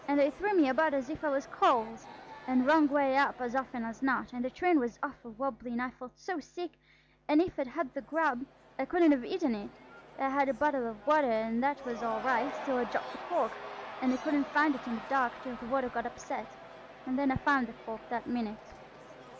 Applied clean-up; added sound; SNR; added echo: none; Crowd / Cheering; 16 dB; none.